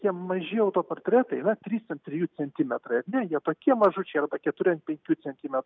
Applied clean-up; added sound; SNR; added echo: none; none; none; none.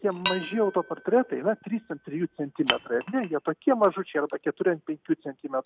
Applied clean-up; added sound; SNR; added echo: none; Wood + Dishes, pots, and pans; 8 dB; none.